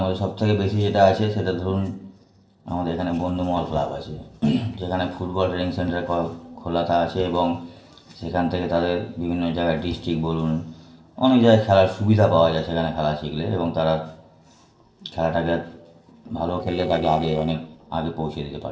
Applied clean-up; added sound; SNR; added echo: neural separator model SepFormer DNS4.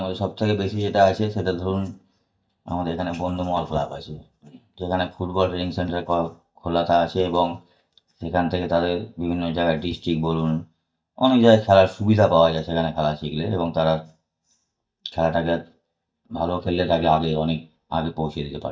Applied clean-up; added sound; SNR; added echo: neural mask model DeepFilterNet 3.